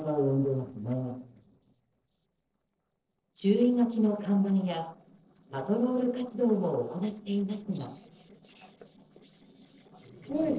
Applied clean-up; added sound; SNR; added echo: neural separator model SepFormer DNS4.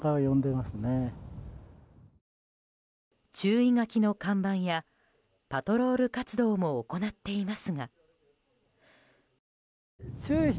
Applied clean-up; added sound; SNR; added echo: none; none; none; none.